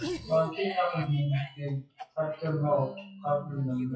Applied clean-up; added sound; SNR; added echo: classical method WPE with log-MMSE.